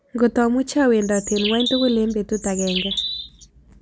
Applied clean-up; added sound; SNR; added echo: none; Bird; 7 dB; none.